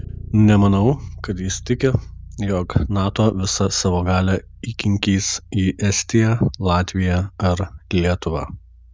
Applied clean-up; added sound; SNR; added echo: none; Bass guitar; 18 dB; none.